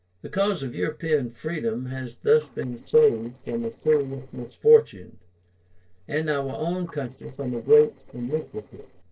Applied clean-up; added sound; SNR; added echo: neural separator model SepFormer DNS4.